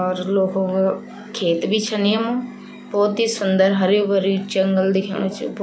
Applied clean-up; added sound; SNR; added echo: none; none; none; none.